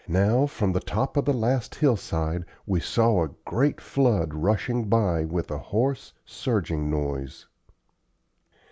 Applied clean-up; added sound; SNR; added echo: none; none; none; none.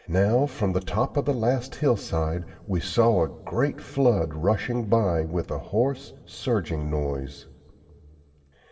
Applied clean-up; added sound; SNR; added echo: none; none; none; reverberation time 2.2 s.